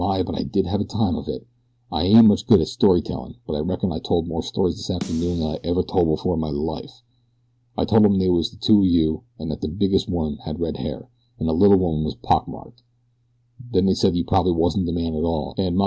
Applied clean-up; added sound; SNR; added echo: none; Snare drum; 18 dB; none.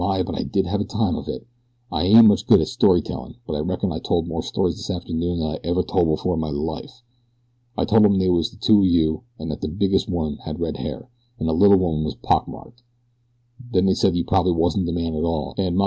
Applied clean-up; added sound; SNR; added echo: none; none; none; none.